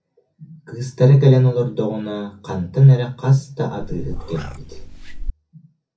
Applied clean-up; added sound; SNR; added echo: none; Meow; 10 dB; reverberation time 0.3 s.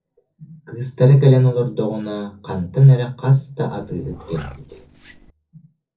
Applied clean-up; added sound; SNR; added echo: neural separator model SepFormer DNS4.